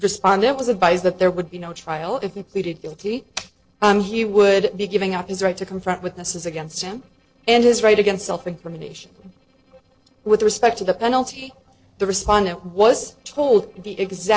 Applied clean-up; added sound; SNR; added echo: neural separator model SepFormer DNS4.